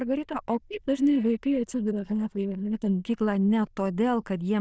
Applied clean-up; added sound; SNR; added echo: neural diffusion model UNIVERSE++.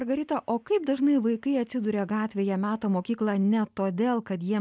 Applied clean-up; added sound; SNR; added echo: none; none; none; none.